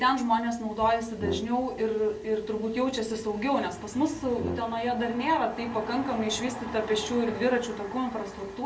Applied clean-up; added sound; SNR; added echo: none; Brass instrument; 10 dB; reverberation time 0.3 s.